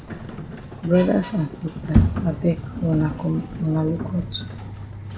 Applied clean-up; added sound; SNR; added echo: none; Sliding door; 3 dB; none.